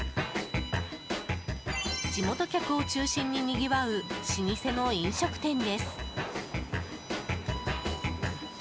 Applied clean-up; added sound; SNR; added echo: none; Bowed string instrument; 14 dB; none.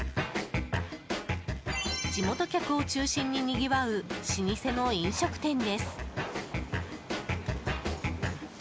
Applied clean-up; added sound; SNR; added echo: none; none; none; none.